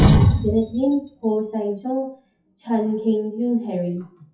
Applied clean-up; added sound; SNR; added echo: classical method WPE with log-MMSE.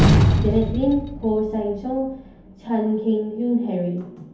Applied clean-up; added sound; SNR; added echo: none; Slam; 0 dB; reverberation time 0.6 s.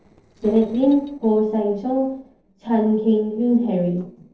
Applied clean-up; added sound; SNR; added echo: neural separator model SepFormer DNS4.